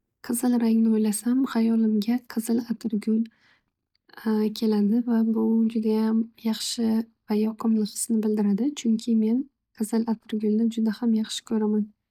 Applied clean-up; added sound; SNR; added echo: neural mask model DeepFilterNet 3.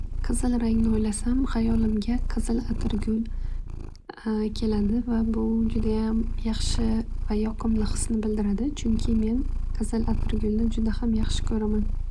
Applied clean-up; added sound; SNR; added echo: none; Purr; 1 dB; none.